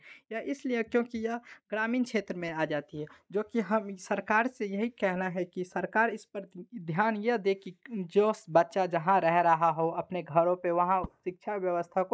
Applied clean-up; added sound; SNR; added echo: neural mask model DeepFilterNet 3.